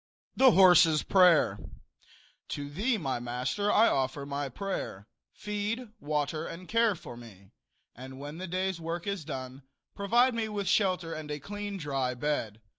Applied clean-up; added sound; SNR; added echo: none; none; none; none.